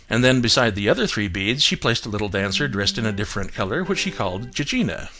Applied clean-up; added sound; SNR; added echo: none; Electric guitar; 16 dB; none.